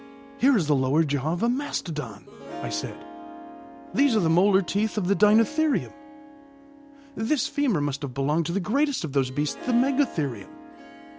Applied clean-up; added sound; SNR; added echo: none; Harp; 16 dB; none.